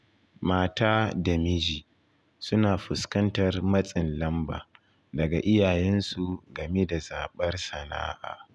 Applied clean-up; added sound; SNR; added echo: none; none; none; none.